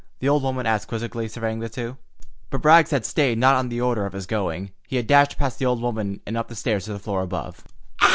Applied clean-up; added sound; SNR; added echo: none; none; none; none.